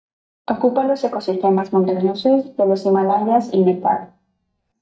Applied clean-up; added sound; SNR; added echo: neural mask model DeepFilterNet 3.